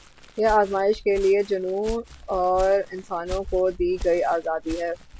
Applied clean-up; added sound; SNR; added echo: none; Walk, footsteps; 14 dB; none.